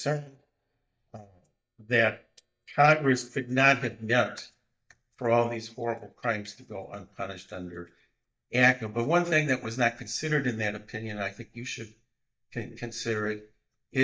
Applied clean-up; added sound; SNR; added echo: neural mask model DeepFilterNet 3.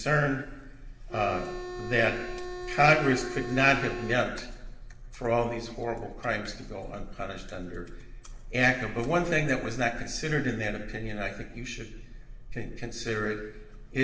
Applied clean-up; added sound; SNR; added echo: none; Organ; 8 dB; reverberation time 1.0 s.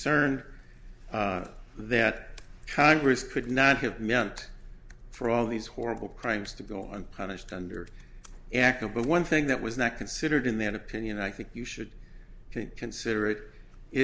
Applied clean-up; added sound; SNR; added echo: none; none; none; none.